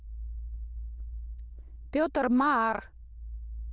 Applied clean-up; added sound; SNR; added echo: neural diffusion model UNIVERSE++.